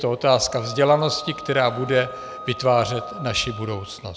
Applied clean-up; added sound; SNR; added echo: none; Wind instrument, woodwind instrument; 15 dB; none.